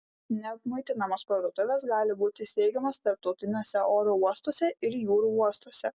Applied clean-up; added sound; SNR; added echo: none; none; none; none.